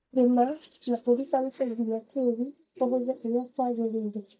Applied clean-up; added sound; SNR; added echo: neural mask model DeepFilterNet 3.